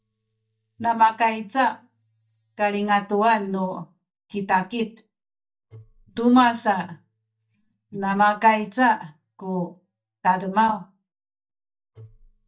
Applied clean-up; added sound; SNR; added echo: neural mask model DeepFilterNet 3.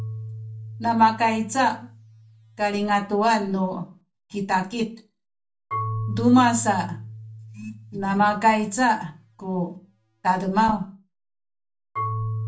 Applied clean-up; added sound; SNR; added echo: none; Marimba, xylophone / Wood; 11 dB; reverberation time 0.3 s.